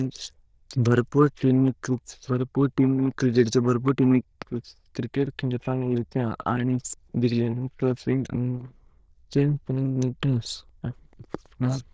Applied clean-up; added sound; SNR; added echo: neural diffusion model UNIVERSE++.